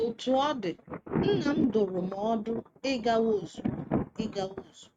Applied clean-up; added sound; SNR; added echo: neural mask model RNNoise.